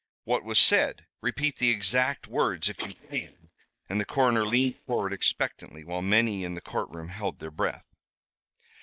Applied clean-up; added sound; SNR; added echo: neural mask model DeepFilterNet 3.